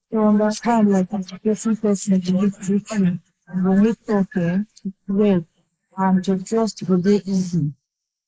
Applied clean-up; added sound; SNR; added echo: neural mask model Resemble Enhance denoiser.